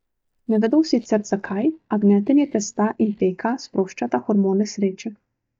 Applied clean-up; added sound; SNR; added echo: neural mask model DeepFilterNet 3.